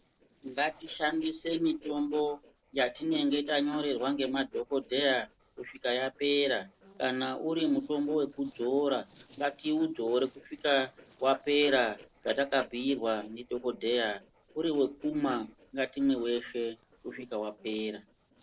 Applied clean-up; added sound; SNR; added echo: neural separator model SepFormer DNS4.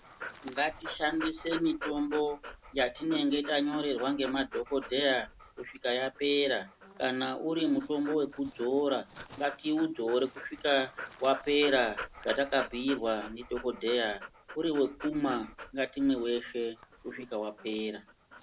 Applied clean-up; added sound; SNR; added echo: none; Dog; 15 dB; none.